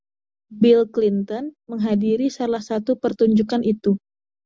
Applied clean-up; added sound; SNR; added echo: none; none; none; none.